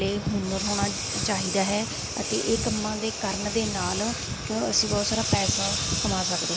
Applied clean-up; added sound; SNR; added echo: none; Engine; 4 dB; none.